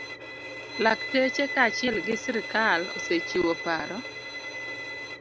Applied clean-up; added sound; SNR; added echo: none; Bowed string instrument; 7 dB; none.